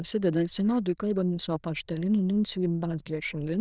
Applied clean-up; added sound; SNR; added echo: neural diffusion model UNIVERSE++.